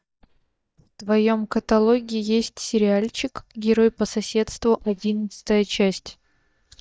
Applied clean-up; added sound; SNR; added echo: neural mask model DeepFilterNet 3.